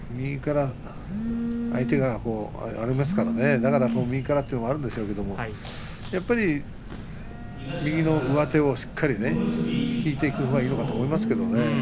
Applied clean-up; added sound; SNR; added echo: none; Telephone; 5 dB; none.